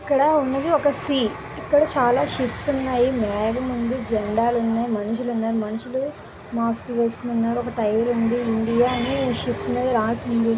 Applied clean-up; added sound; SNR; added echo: none; none; none; none.